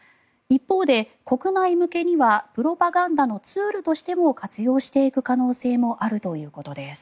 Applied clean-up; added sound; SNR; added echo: none; none; none; none.